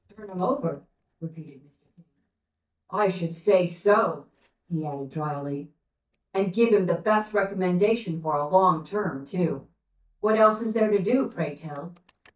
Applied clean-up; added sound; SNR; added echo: neural mask model DeepFilterNet 3.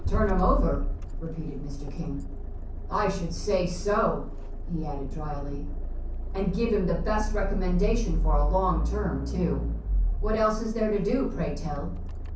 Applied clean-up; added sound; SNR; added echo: none; Accelerating, revving, vroom; 0 dB; reverberation time 0.6 s.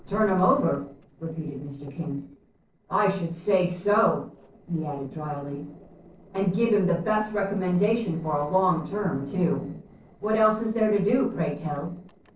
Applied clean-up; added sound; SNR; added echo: neural separator model SepFormer DNS4.